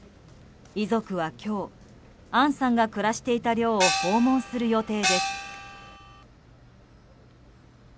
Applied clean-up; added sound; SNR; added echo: none; Gong; 2 dB; none.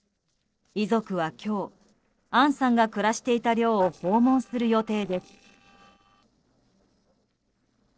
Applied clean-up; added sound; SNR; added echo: neural separator model SepFormer DNS4.